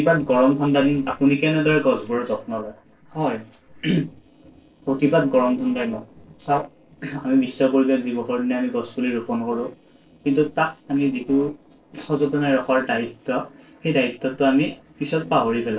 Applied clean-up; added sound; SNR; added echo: neural separator model SepFormer DNS4.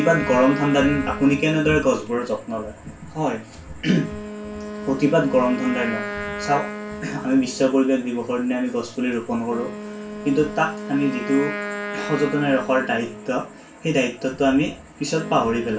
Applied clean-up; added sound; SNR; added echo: none; Wind instrument, woodwind instrument; 11 dB; reverberation time 0.3 s.